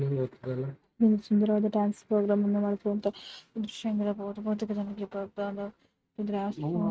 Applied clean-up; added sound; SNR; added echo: neural mask model RNNoise.